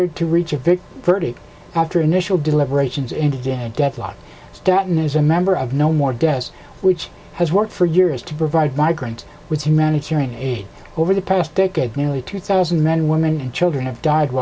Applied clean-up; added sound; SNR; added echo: none; none; none; none.